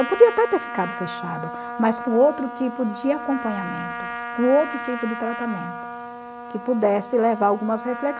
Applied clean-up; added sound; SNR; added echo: none; Trumpet; 9 dB; none.